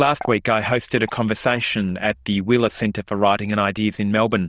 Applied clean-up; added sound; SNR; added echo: neural diffusion model UNIVERSE++.